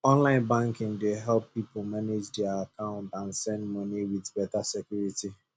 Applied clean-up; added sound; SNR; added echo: none; none; none; none.